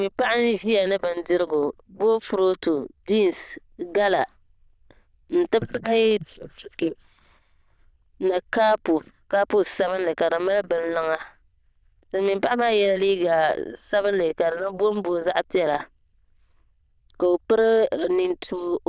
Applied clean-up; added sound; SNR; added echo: neural diffusion model UNIVERSE++.